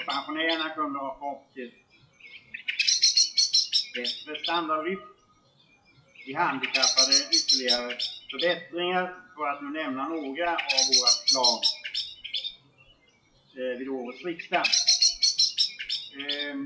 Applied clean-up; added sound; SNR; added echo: classical method WPE with log-MMSE.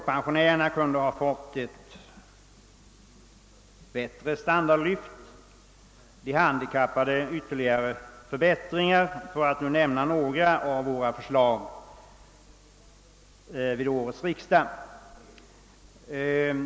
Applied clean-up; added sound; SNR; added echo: none; none; none; none.